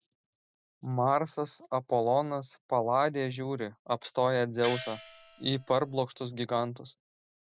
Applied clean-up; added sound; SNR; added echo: none; Gong; 13 dB; none.